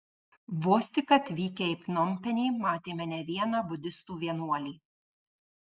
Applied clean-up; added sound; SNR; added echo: none; none; none; none.